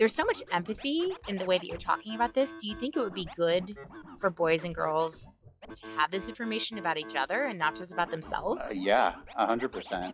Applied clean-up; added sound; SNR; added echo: classical method log-MMSE.